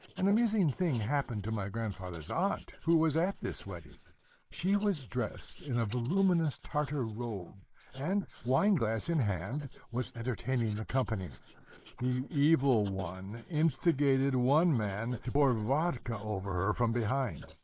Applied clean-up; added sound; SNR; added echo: neural mask model Resemble Enhance denoiser.